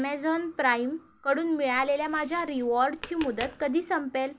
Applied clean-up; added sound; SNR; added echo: none; Tap; 17 dB; none.